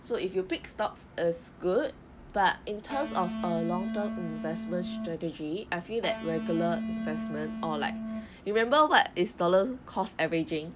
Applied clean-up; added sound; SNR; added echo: none; Electric guitar; 4 dB; none.